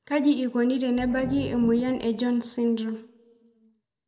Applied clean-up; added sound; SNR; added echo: none; Growling; 15 dB; reverberation time 0.9 s.